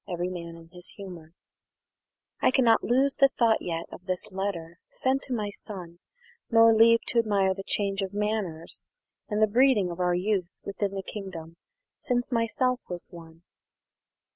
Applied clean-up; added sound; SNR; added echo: none; none; none; none.